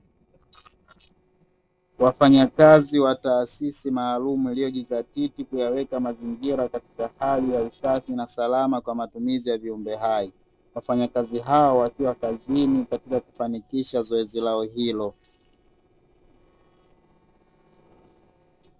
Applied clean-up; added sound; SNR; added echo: neural separator model SepFormer DNS4.